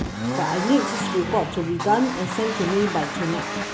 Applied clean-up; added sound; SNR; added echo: none; Accelerating, revving, vroom; 4 dB; none.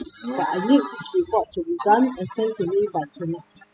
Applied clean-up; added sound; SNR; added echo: classical method spectral subtraction.